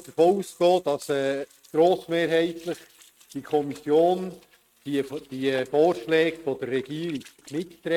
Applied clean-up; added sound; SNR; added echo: neural mask model RNNoise.